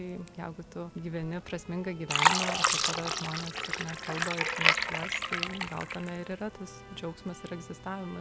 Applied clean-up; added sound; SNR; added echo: none; Fill (with liquid); -5 dB; none.